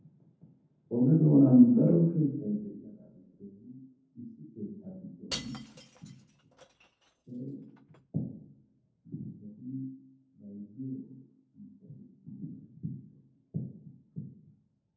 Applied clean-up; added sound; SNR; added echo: none; Shatter / Crushing; 16 dB; reverberation time 0.9 s.